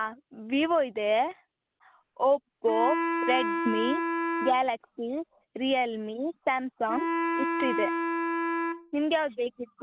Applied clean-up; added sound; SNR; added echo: none; Wind instrument, woodwind instrument; 2 dB; none.